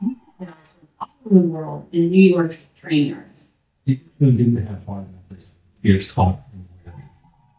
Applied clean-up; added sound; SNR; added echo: neural mask model DeepFilterNet 3.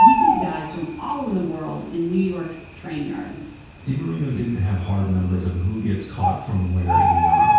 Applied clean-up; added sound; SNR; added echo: none; Bird; -2 dB; reverberation time 0.6 s.